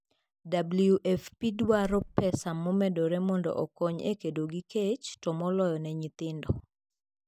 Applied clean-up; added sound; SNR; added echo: none; Slam; 18 dB; none.